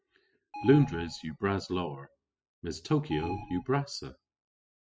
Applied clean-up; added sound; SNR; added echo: classical method spectral subtraction.